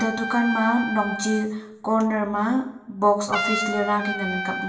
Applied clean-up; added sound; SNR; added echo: none; Trumpet; 7 dB; reverberation time 0.7 s.